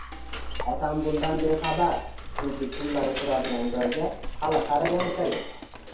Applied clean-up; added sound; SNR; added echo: none; Cutlery, silverware / Dishes, pots, and pans; 6 dB; reverberation time 0.6 s.